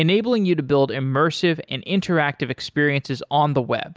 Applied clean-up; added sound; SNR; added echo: none; none; none; none.